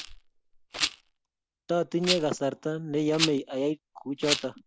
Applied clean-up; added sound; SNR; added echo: none; Rattle; 5 dB; none.